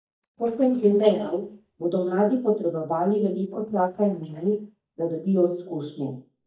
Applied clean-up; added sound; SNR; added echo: neural mask model DeepFilterNet 3.